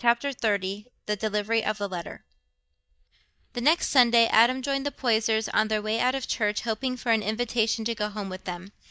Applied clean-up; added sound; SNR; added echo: neural mask model DeepFilterNet 3.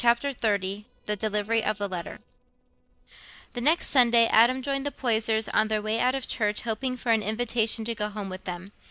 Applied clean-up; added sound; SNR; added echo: neural separator model SepFormer DNS4.